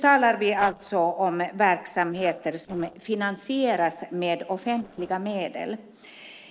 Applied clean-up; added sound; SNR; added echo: neural separator model SepFormer DNS4.